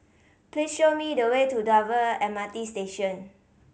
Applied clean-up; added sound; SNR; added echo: none; none; none; none.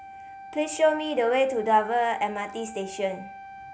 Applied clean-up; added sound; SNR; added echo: none; Wind instrument, woodwind instrument; 16 dB; none.